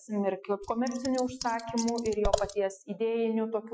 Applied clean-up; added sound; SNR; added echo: classical method Wiener filter.